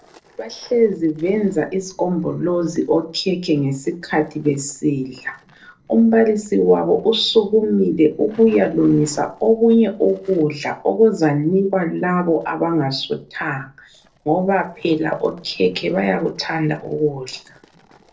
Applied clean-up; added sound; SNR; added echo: neural separator model SepFormer DNS4.